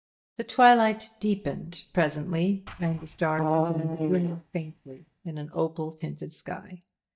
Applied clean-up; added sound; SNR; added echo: neural mask model DeepFilterNet 3.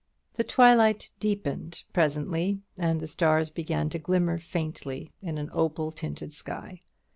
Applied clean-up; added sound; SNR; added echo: none; none; none; none.